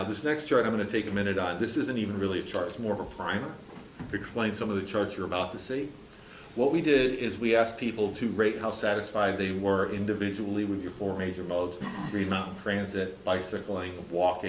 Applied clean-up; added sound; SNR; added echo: none; none; none; none.